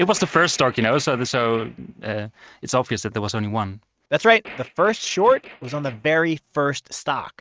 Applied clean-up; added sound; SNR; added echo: neural mask model RNNoise.